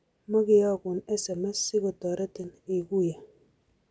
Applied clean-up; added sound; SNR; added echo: none; none; none; none.